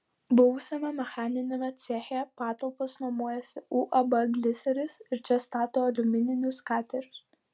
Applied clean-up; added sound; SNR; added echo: none; none; none; none.